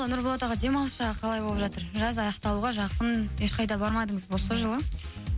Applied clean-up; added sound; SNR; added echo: none; Brass instrument; 16 dB; none.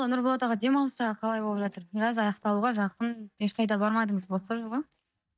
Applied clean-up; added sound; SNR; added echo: neural mask model DeepFilterNet 3.